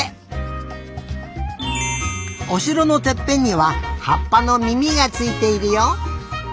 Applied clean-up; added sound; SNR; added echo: none; none; none; none.